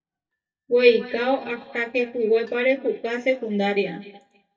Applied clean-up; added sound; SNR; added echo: neural mask model DeepFilterNet 3.